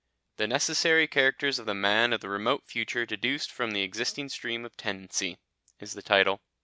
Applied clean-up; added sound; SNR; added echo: none; none; none; none.